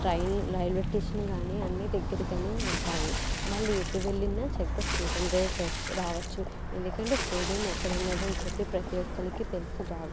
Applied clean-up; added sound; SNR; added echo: none; Water / Splash, splatter + Walk, footsteps; -1 dB; none.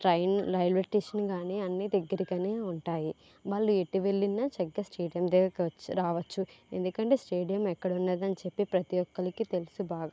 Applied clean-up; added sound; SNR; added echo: none; none; none; none.